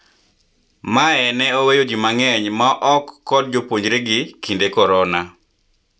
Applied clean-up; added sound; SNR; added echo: none; none; none; none.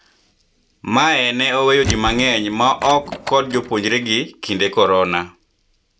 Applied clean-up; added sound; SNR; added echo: none; Door; 12 dB; none.